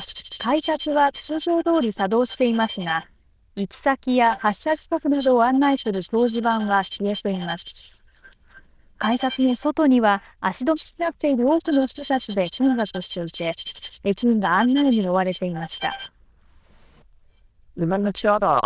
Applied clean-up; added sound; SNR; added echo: neural diffusion model UNIVERSE++.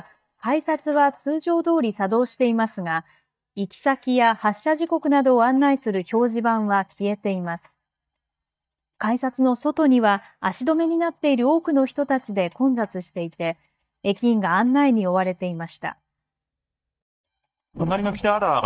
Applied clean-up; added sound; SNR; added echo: neural mask model DeepFilterNet 3.